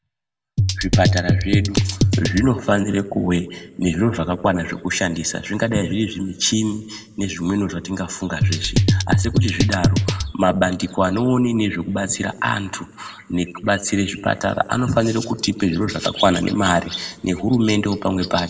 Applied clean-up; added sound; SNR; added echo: none; Drum kit; -3 dB; reverberation time 0.5 s.